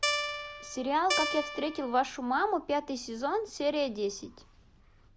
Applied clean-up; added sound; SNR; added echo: none; Guitar; 2 dB; none.